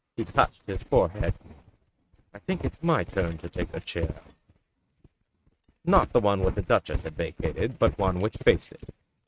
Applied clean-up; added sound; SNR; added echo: neural mask model RNNoise.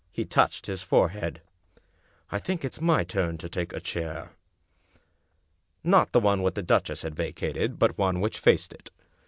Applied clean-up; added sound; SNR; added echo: none; none; none; none.